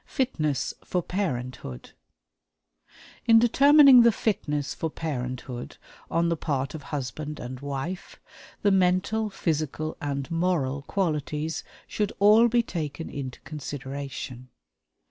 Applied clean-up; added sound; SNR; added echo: none; none; none; none.